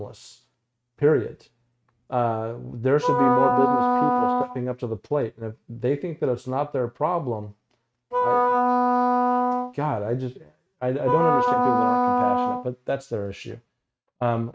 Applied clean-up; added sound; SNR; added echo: neural mask model RNNoise.